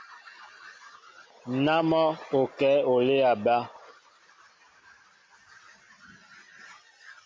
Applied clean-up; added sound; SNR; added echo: none; none; none; none.